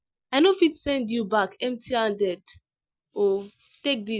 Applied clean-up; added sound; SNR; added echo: none; none; none; none.